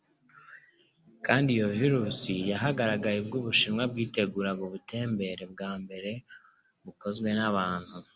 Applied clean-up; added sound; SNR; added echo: none; none; none; none.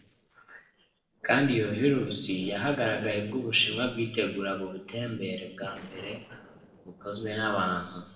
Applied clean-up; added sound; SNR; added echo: neural separator model SepFormer DNS4.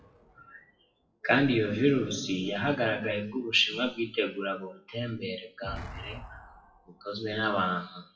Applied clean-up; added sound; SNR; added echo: classical method WPE with log-MMSE.